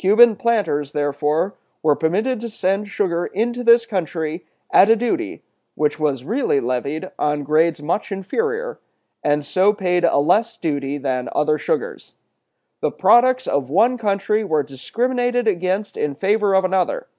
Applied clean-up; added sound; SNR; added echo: none; none; none; none.